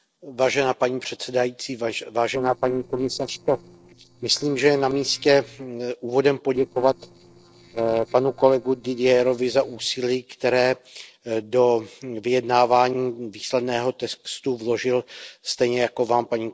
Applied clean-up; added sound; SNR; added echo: neural separator model SepFormer DNS4.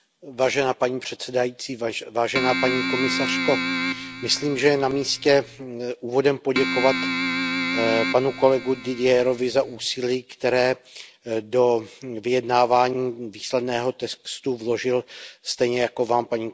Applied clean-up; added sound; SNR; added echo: none; Keyboard (musical); 4 dB; none.